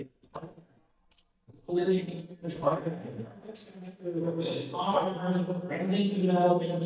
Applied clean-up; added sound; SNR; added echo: neural mask model DeepFilterNet 3.